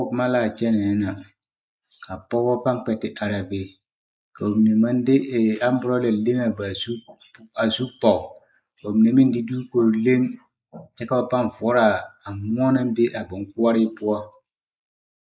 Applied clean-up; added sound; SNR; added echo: neural mask model Resemble Enhance denoiser.